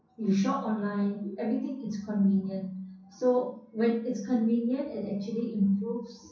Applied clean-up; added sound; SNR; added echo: none; none; none; reverberation time 0.6 s.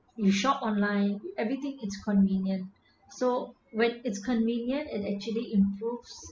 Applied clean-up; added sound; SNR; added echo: none; none; none; none.